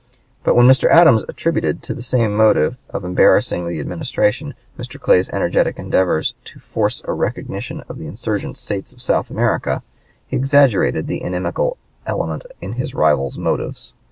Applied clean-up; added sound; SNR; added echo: none; none; none; none.